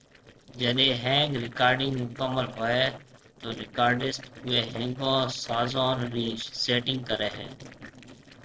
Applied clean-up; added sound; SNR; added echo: neural separator model SepFormer DNS4.